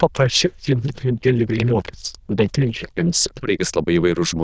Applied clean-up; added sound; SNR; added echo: neural diffusion model UNIVERSE++.